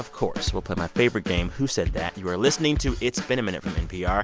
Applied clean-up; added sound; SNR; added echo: none; none; none; none.